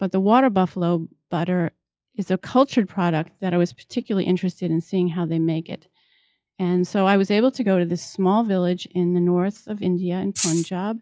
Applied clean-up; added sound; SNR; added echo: classical method log-MMSE.